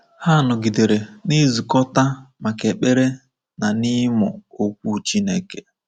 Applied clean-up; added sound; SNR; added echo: none; none; none; none.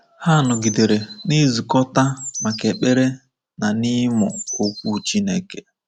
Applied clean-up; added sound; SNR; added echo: none; Bird; 13 dB; none.